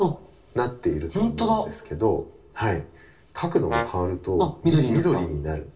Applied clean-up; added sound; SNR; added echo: none; Brass instrument; 8 dB; reverberation time 0.2 s.